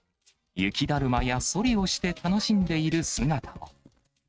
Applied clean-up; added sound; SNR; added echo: neural mask model RNNoise.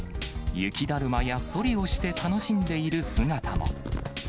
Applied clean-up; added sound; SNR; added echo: none; Drum / Drum kit; 6 dB; none.